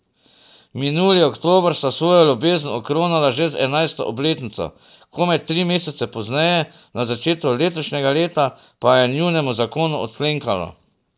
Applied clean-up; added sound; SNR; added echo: none; none; none; none.